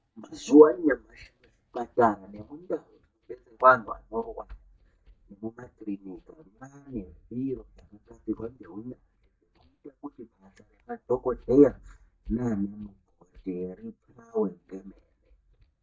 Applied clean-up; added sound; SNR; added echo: neural mask model DeepFilterNet 3.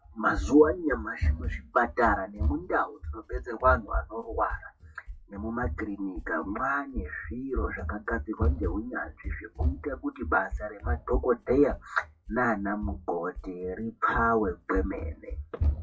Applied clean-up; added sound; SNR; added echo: classical method WPE with log-MMSE.